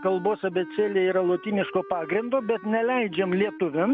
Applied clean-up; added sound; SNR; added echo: none; Wind instrument, woodwind instrument; 17 dB; none.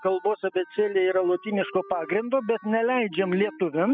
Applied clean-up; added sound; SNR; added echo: classical method spectral subtraction.